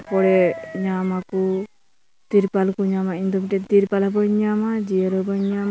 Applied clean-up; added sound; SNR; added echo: none; none; none; none.